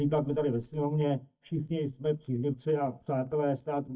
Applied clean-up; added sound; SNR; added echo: neural mask model DeepFilterNet 3.